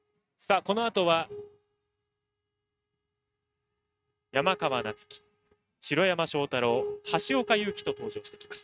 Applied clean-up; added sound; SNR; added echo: neural mask model RNNoise.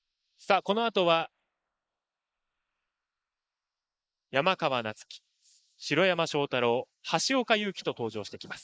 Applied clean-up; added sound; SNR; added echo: neural mask model Resemble Enhance denoiser.